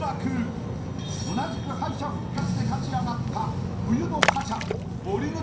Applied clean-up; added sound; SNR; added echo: none; Splash, splatter; 4 dB; reverberation time 0.6 s.